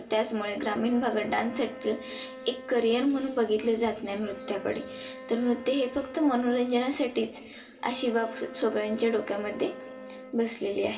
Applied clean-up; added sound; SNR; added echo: none; Wind instrument, woodwind instrument; 16 dB; reverberation time 2.7 s.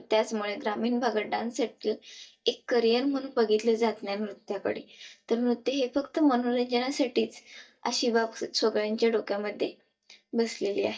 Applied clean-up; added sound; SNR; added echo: neural mask model DeepFilterNet 3.